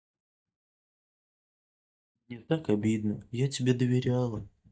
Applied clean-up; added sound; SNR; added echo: neural mask model DeepFilterNet 3.